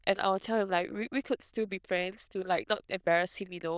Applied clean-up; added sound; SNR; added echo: neural diffusion model UNIVERSE++.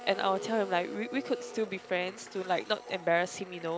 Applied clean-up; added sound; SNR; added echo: none; Domestic sounds, home sounds; 13 dB; none.